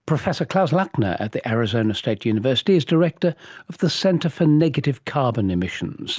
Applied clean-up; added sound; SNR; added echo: none; none; none; none.